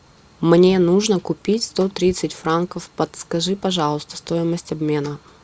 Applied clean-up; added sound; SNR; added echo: none; none; none; none.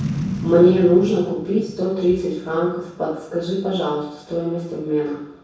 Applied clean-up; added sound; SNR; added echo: none; Boom; 12 dB; reverberation time 0.7 s.